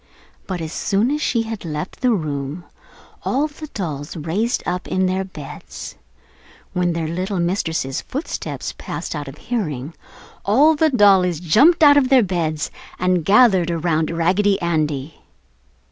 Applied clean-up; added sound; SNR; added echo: none; none; none; none.